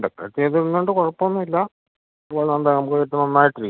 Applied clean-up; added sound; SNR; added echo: none; none; none; none.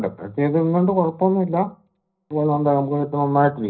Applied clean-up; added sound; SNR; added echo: none; none; none; reverberation time 0.5 s.